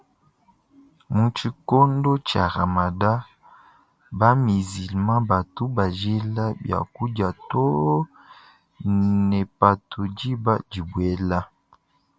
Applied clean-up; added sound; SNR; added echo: none; none; none; none.